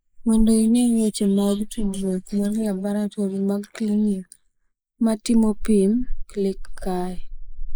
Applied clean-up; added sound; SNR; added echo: neural mask model Resemble Enhance denoiser.